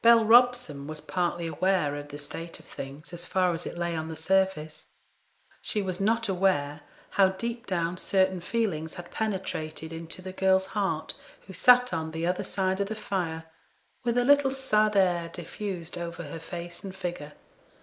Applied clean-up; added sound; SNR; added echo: neural mask model Resemble Enhance denoiser.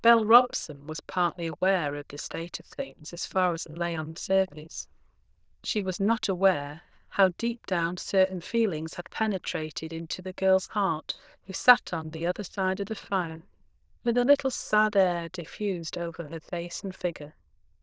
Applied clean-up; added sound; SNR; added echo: neural diffusion model UNIVERSE++.